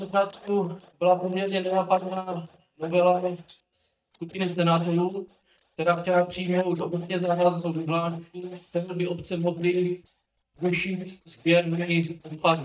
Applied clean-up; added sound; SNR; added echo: neural mask model DeepFilterNet 3.